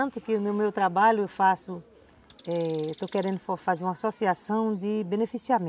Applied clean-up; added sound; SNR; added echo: none; none; none; none.